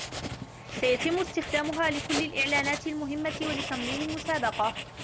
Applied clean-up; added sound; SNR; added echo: none; Writing; 6 dB; none.